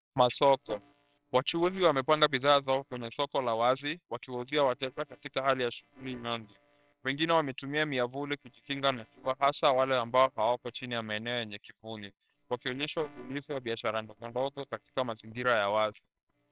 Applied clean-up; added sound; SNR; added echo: neural separator model SepFormer WHAMR!.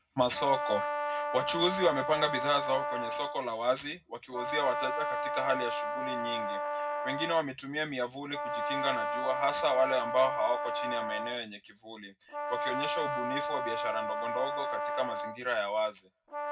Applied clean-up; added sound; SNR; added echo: none; Brass instrument; 2 dB; reverberation time 0.4 s.